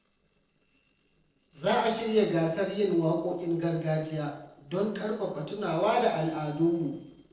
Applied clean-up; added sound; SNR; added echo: neural separator model SepFormer DNS4.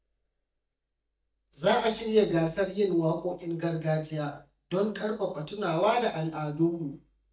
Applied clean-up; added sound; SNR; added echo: neural mask model DeepFilterNet 3.